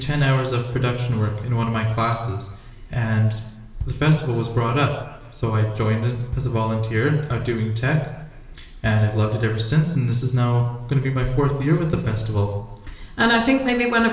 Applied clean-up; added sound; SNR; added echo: none; Bass drum; 17 dB; reverberation time 1.0 s.